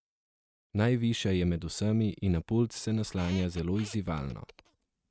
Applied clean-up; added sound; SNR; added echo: neural mask model RNNoise.